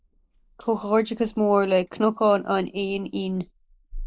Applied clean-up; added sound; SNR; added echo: neural mask model Resemble Enhance denoiser.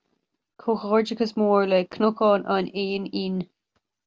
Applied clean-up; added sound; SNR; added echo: none; none; none; none.